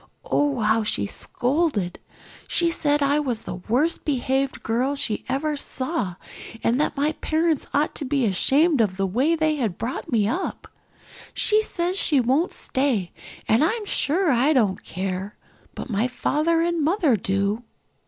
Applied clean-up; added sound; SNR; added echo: none; none; none; none.